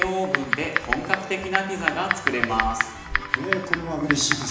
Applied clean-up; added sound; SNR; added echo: none; Typing; 0 dB; reverberation time 1.0 s.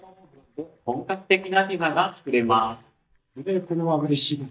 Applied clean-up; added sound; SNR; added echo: neural mask model DeepFilterNet 3.